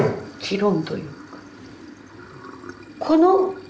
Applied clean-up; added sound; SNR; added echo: none; Sink (filling or washing) / Water; 19 dB; none.